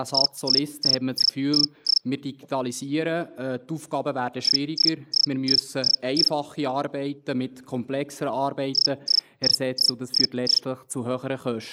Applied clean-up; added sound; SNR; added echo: neural mask model Resemble Enhance denoiser.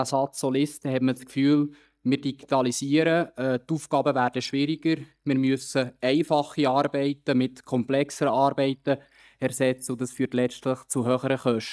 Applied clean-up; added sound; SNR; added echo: neural mask model DeepFilterNet 3.